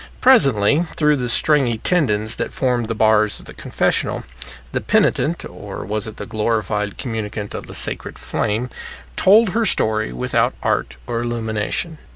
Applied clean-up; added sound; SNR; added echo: none; none; none; none.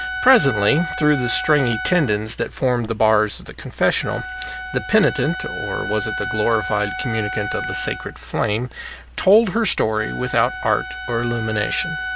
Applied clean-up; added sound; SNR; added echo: none; Wind instrument, woodwind instrument; 9 dB; none.